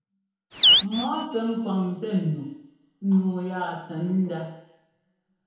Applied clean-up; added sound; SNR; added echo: none; Animal; -4 dB; reverberation time 0.9 s.